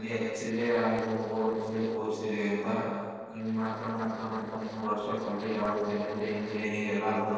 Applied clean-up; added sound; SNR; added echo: neural separator model SepFormer DNS4.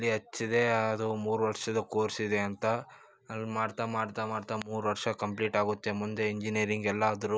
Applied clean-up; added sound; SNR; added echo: none; none; none; none.